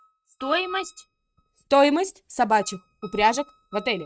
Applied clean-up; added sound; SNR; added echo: neural mask model RNNoise.